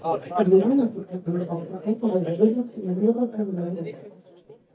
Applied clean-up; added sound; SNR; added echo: neural mask model DeepFilterNet 3.